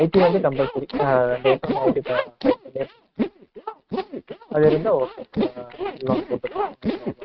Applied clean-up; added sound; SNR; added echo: neural mask model RNNoise.